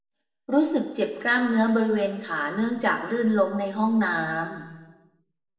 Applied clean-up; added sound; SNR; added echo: none; none; none; reverberation time 1.1 s.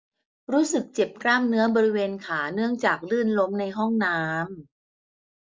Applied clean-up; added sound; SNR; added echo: none; none; none; none.